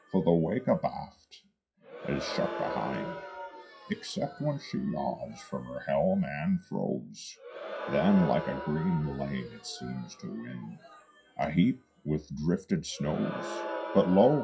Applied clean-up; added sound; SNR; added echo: classical method WPE with log-MMSE.